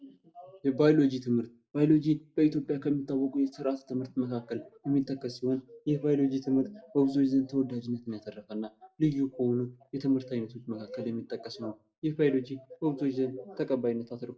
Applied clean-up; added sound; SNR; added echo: none; none; none; reverberation time 0.3 s.